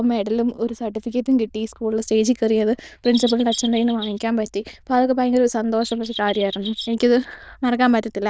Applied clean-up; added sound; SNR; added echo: neural diffusion model UNIVERSE++.